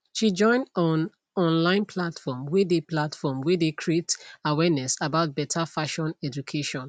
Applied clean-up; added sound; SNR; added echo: none; none; none; none.